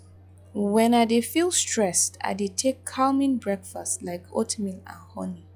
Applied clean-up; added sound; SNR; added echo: classical method log-MMSE.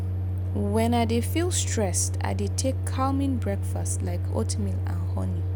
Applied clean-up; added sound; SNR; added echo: none; Microwave oven; -2 dB; none.